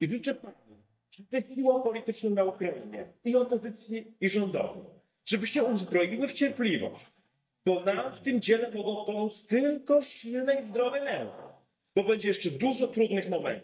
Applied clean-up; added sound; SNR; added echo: neural mask model DeepFilterNet 3.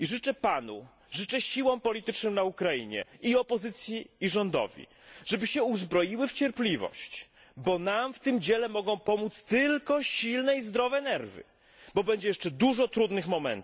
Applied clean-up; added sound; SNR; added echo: none; none; none; none.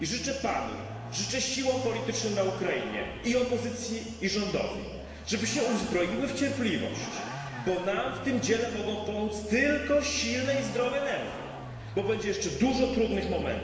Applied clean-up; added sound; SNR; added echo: none; Vehicle; 12 dB; reverberation time 1.6 s.